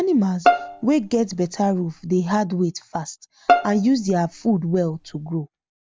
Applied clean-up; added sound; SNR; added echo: none; Bowed string instrument; 3 dB; none.